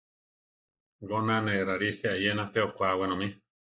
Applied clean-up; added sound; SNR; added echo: neural mask model Resemble Enhance denoiser.